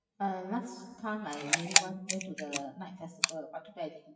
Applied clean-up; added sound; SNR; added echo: classical method WPE with log-MMSE.